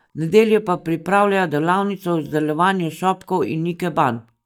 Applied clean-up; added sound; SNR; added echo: neural mask model DeepFilterNet 3.